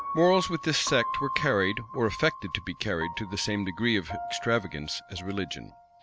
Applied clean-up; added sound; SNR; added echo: none; Piano; 10 dB; none.